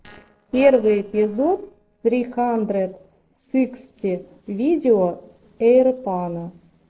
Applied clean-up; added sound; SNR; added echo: neural separator model SepFormer DNS4.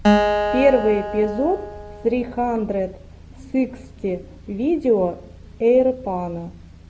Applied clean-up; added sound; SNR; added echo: none; Acoustic guitar; 2 dB; none.